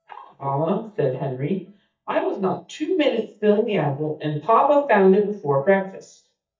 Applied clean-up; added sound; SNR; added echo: neural mask model DeepFilterNet 3.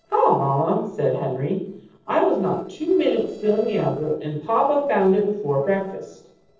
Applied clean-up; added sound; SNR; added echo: neural separator model SepFormer DNS4.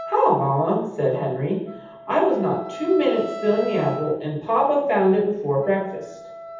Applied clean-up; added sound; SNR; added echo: none; Wind instrument, woodwind instrument; 15 dB; reverberation time 0.8 s.